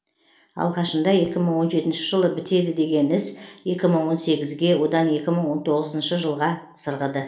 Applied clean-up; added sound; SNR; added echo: none; none; none; reverberation time 0.4 s.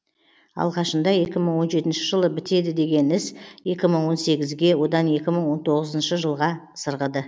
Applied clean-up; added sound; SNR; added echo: none; none; none; none.